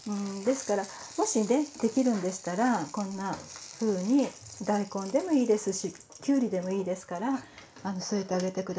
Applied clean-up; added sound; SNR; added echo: none; none; none; reverberation time 0.3 s.